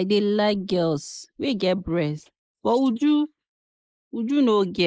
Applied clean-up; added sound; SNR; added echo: neural mask model Resemble Enhance denoiser.